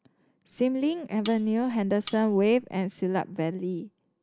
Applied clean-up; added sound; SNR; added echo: none; Cutlery, silverware; 19 dB; none.